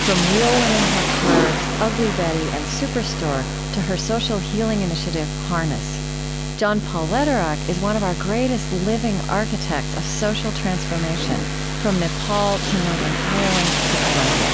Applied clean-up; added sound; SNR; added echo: none; Rain + Buzz; 0 dB; none.